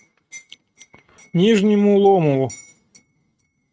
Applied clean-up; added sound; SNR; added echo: neural mask model RNNoise.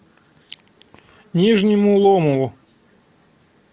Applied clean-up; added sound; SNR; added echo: none; none; none; none.